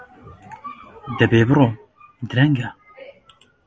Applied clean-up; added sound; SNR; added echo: none; none; none; none.